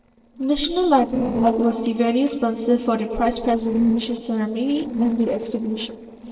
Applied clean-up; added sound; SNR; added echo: neural separator model SepFormer DNS4.